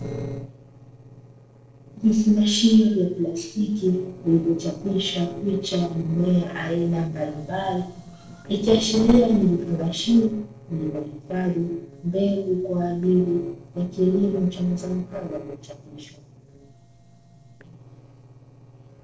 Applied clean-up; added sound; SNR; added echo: neural separator model SepFormer DNS4.